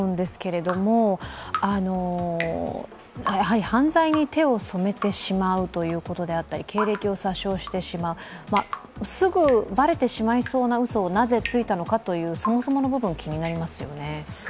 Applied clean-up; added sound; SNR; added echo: none; Drip; 15 dB; none.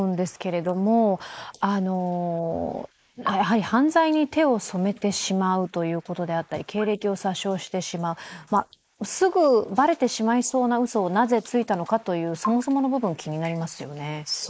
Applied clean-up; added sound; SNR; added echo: neural mask model Resemble Enhance denoiser.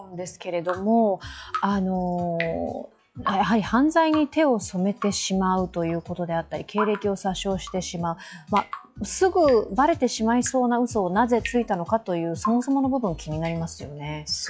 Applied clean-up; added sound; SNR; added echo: classical method log-MMSE.